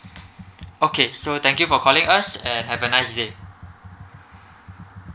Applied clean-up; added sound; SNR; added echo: none; Computer keyboard; 18 dB; none.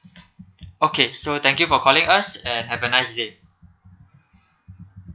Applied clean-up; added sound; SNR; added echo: classical method log-MMSE.